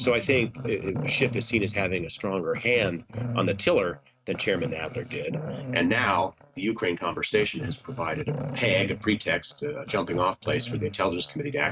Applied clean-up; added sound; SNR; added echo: neural mask model RNNoise.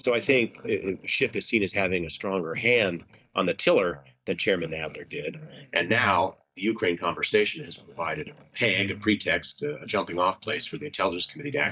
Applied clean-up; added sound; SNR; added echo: neural mask model DeepFilterNet 3.